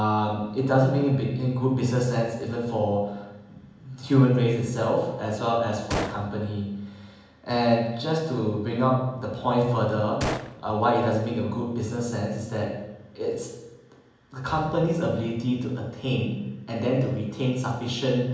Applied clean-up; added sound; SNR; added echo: none; Gunshot, gunfire; 10 dB; reverberation time 1.0 s.